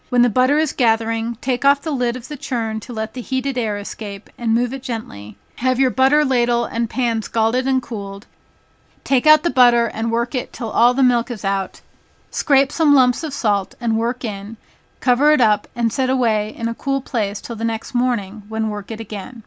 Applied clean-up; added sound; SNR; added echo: none; none; none; none.